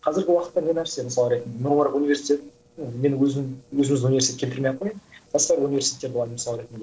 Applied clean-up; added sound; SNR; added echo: neural separator model SepFormer DNS4.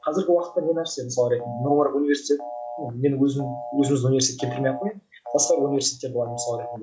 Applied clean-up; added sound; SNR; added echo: classical method log-MMSE.